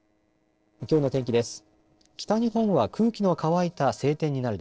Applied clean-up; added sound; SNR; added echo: neural separator model SepFormer DNS4.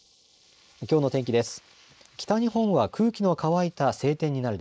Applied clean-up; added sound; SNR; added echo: neural mask model Resemble Enhance denoiser.